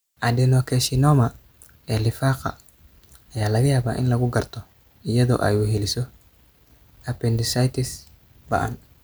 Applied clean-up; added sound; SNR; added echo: none; none; none; none.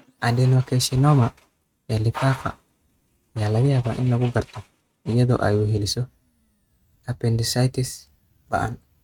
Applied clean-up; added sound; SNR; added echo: neural mask model RNNoise.